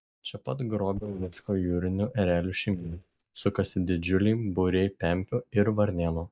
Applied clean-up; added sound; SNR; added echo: neural mask model DeepFilterNet 3.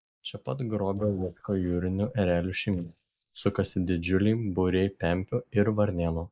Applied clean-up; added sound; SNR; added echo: neural mask model Resemble Enhance denoiser.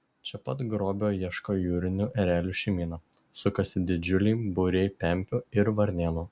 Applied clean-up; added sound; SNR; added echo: none; none; none; none.